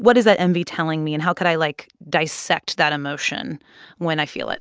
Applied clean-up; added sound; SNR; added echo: none; none; none; none.